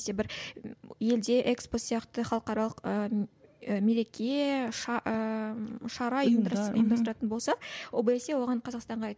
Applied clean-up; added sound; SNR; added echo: none; none; none; none.